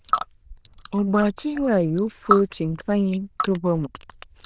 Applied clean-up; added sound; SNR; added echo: neural diffusion model UNIVERSE++.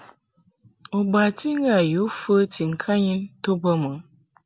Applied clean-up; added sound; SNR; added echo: none; none; none; none.